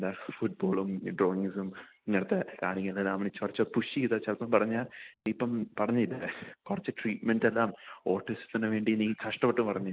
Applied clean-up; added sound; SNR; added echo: neural mask model Resemble Enhance denoiser.